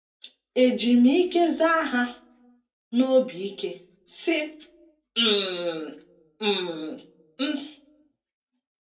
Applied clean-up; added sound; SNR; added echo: none; none; none; reverberation time 0.2 s.